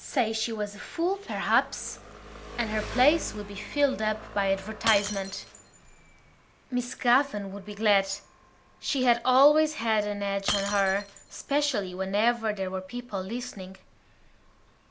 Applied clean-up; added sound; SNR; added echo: none; Shatter + Engine; 14 dB; none.